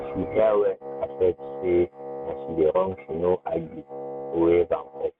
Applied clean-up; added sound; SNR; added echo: neural mask model RNNoise.